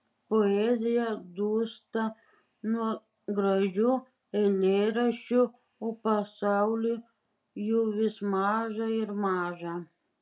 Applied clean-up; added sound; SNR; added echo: none; none; none; none.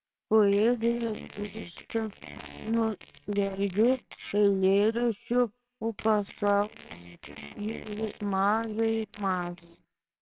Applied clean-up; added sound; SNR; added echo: neural separator model SepFormer WHAMR!.